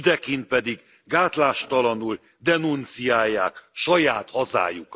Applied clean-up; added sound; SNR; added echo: none; none; none; none.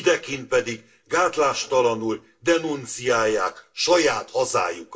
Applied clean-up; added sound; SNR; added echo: none; none; none; reverberation time 0.2 s.